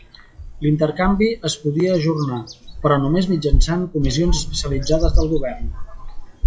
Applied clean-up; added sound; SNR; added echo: classical method WPE with log-MMSE.